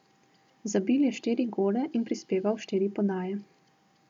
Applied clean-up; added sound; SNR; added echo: none; none; none; none.